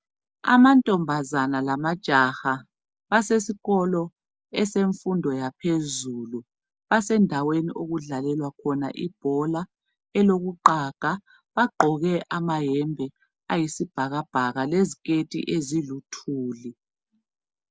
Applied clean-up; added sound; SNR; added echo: none; none; none; none.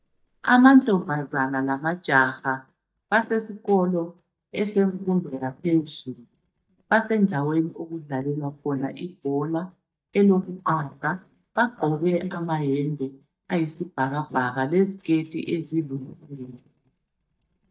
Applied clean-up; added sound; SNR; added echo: neural mask model DeepFilterNet 3.